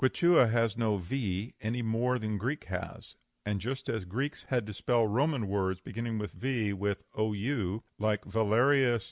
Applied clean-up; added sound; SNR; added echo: none; none; none; none.